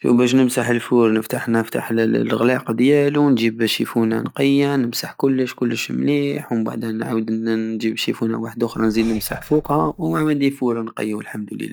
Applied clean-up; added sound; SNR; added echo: neural mask model DeepFilterNet 3.